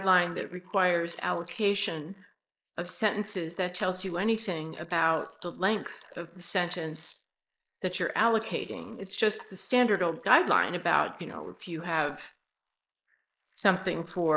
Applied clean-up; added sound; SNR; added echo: neural mask model Resemble Enhance denoiser.